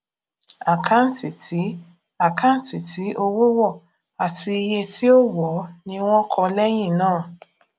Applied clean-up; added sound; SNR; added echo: none; none; none; none.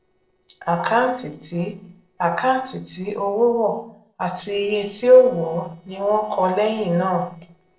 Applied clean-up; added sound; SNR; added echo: neural separator model SepFormer DNS4.